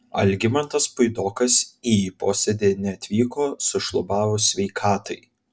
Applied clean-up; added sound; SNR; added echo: none; none; none; none.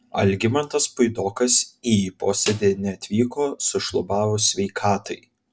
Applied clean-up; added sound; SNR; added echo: none; Snare drum; 15 dB; none.